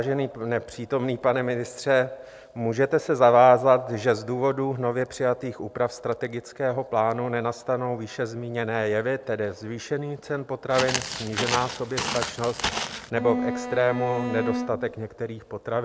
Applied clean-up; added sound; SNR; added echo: none; Walk, footsteps + Bowed string instrument; 5 dB; none.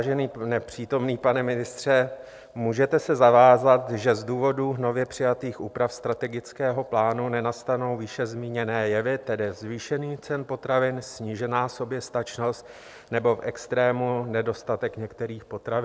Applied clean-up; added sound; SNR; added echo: none; none; none; none.